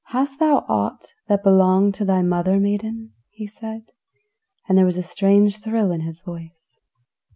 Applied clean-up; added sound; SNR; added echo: none; none; none; none.